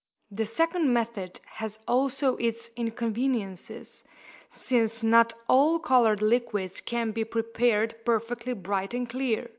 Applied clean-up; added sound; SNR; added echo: none; none; none; none.